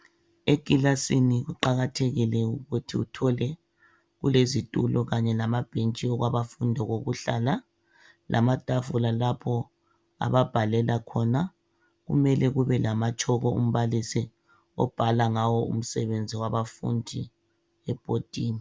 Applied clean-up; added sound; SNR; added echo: none; none; none; none.